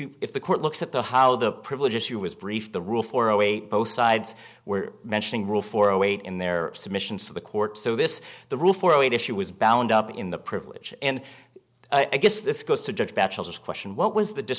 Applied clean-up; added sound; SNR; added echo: none; none; none; none.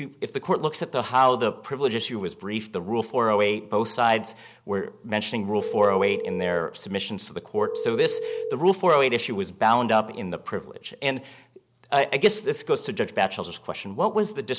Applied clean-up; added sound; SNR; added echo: none; Telephone; 4 dB; none.